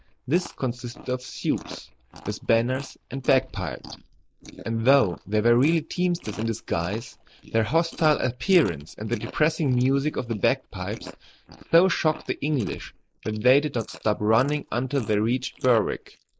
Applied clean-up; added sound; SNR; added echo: neural mask model Resemble Enhance denoiser.